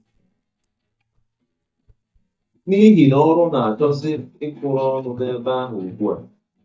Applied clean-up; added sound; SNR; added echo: neural mask model DeepFilterNet 3.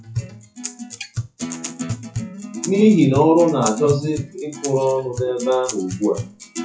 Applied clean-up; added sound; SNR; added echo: classical method WPE with log-MMSE.